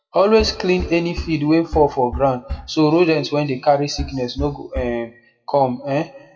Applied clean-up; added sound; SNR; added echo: classical method WPE with log-MMSE.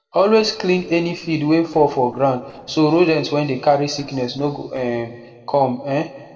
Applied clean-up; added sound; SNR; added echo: neural separator model SepFormer DNS4.